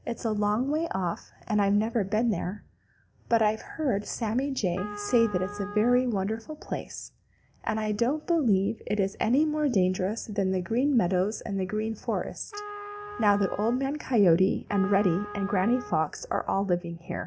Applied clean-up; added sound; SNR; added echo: none; Trumpet; 14 dB; none.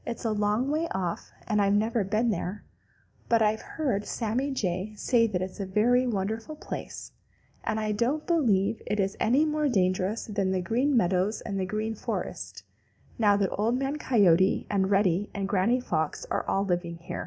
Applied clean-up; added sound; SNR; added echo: none; none; none; none.